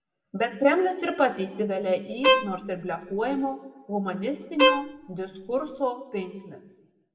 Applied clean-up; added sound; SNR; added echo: none; Bowed string instrument; -2 dB; reverberation time 0.9 s.